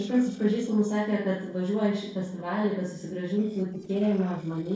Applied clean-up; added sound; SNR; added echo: neural separator model SepFormer DNS4.